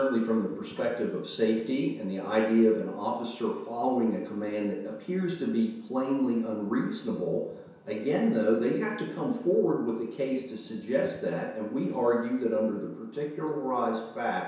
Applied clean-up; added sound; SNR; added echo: none; none; none; reverberation time 0.7 s.